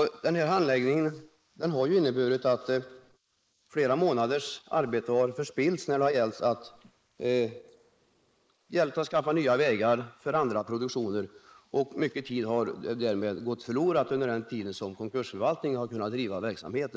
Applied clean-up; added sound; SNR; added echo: neural mask model Resemble Enhance denoiser.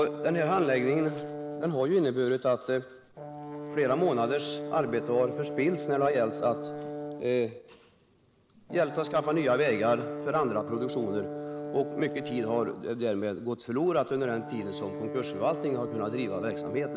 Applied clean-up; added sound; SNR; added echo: none; Brass instrument; 8 dB; none.